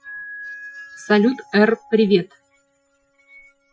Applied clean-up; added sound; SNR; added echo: classical method Wiener filter.